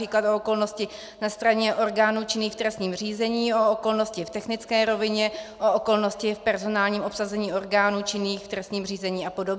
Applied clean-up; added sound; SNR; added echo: none; none; none; none.